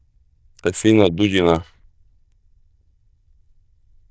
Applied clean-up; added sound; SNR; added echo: neural diffusion model UNIVERSE++.